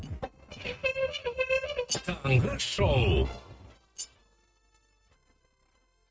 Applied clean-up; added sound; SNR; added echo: neural mask model RNNoise.